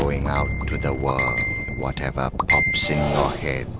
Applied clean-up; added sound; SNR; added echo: none; Engine; 11 dB; none.